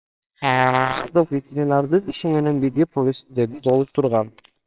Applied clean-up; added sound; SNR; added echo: neural separator model SepFormer WHAMR!.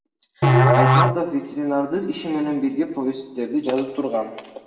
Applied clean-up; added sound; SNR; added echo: none; Musical instrument; -5 dB; reverberation time 1.8 s.